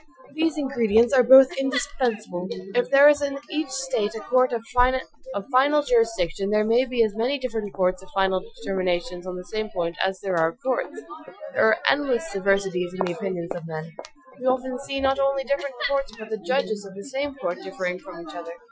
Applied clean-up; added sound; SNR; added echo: classical method Wiener filter.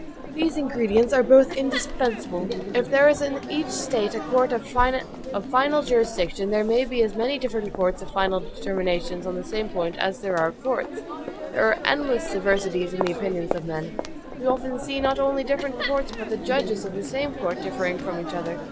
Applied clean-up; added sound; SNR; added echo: none; Crowd; 8 dB; none.